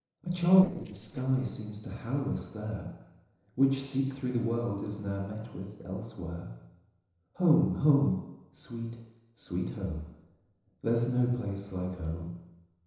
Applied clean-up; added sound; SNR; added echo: neural separator model SepFormer DNS4.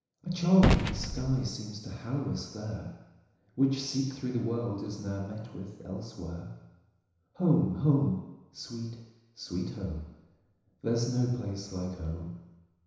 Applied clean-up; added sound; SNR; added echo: none; Gunshot, gunfire; 1 dB; reverberation time 1.0 s.